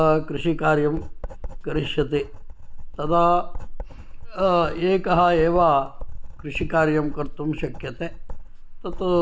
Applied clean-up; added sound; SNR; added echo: none; Writing; 7 dB; none.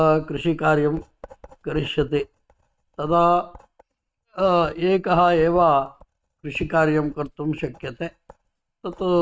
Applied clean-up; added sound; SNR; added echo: neural mask model RNNoise.